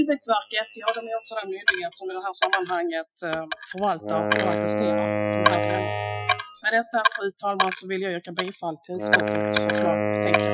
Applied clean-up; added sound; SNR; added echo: classical method Wiener filter.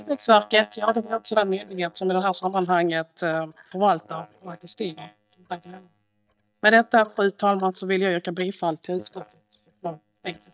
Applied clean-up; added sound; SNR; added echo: neural mask model DeepFilterNet 3.